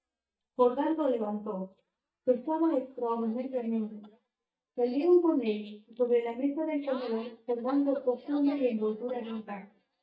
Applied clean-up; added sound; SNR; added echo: neural mask model DeepFilterNet 3.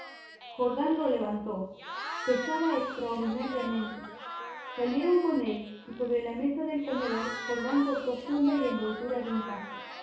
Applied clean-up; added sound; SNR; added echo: none; Crowd / Cheering; 10 dB; reverberation time 0.6 s.